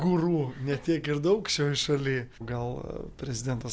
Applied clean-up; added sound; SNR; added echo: none; none; none; none.